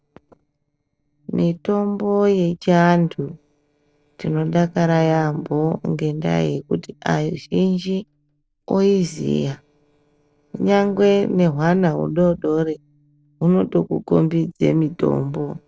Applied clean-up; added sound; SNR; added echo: neural separator model SepFormer DNS4.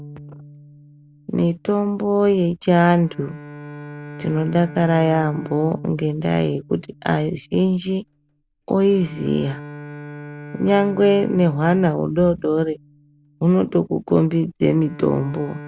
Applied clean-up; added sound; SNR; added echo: none; Bowed string instrument; 18 dB; none.